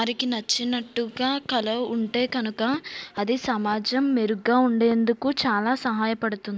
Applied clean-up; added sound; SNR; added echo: none; none; none; none.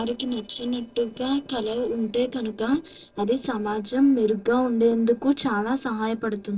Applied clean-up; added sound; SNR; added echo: neural separator model SepFormer DNS4.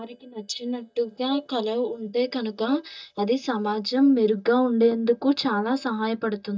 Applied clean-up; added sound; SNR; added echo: neural mask model DeepFilterNet 3.